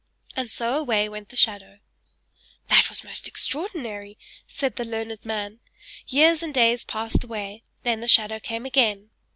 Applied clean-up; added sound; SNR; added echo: none; none; none; none.